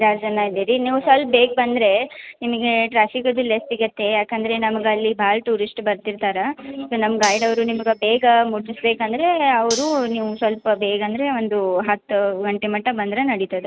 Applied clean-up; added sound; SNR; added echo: none; Cutlery, silverware; 14 dB; none.